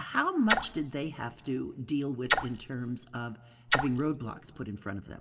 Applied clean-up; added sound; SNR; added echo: none; Splash, splatter; 1 dB; reverberation time 1.4 s.